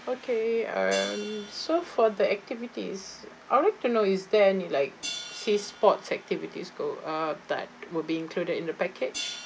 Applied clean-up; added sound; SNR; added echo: none; Hi-hat; 17 dB; none.